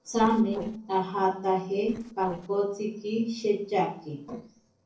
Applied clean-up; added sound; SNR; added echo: neural separator model SepFormer DNS4.